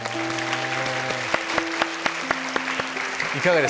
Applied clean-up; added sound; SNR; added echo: none; none; none; none.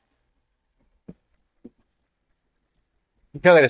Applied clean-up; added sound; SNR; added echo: neural mask model DeepFilterNet 3.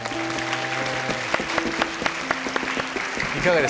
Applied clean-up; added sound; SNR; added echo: none; Fire / Fireworks; 11 dB; none.